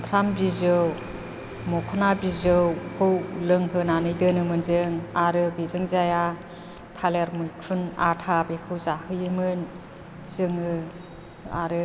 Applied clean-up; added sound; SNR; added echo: none; none; none; none.